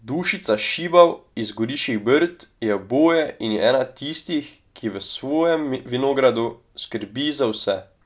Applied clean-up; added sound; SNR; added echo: none; none; none; none.